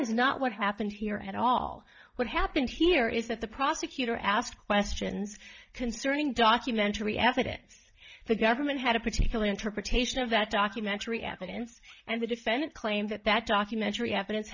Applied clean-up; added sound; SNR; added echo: neural mask model DeepFilterNet 3.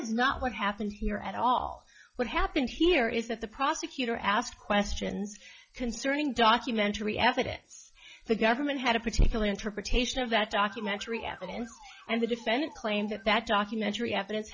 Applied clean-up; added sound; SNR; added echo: classical method log-MMSE.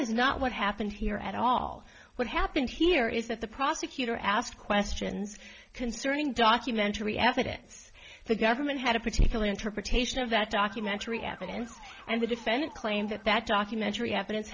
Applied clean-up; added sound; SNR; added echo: neural separator model SepFormer DNS4.